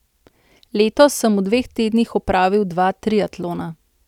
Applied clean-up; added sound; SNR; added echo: none; none; none; none.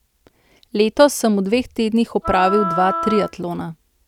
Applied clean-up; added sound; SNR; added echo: none; Wind instrument, woodwind instrument; 6 dB; none.